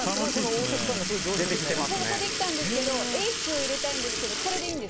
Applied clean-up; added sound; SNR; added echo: none; Sink (filling or washing) / Liquid; 0 dB; none.